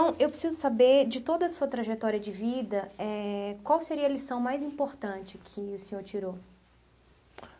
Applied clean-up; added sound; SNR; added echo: none; none; none; none.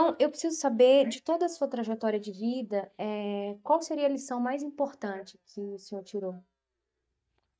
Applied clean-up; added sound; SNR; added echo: neural mask model DeepFilterNet 3.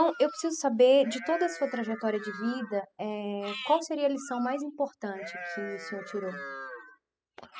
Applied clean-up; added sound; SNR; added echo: classical method spectral subtraction.